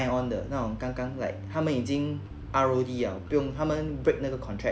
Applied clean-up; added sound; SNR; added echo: none; Bass guitar; 11 dB; none.